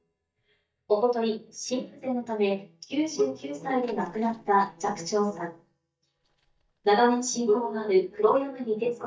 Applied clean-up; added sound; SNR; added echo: neural mask model DeepFilterNet 3.